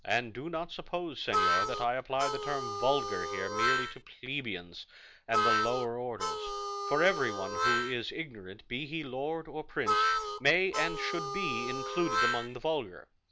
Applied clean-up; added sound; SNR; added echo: none; Harmonica; -2 dB; none.